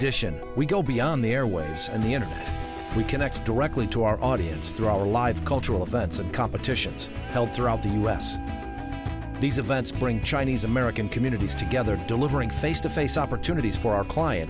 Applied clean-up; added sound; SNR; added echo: none; Wind instrument, woodwind instrument; 17 dB; none.